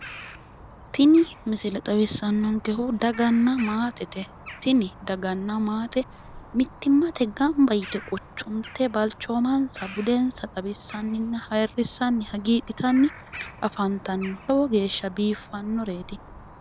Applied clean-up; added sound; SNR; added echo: none; Bird vocalization, bird call, bird song; 18 dB; none.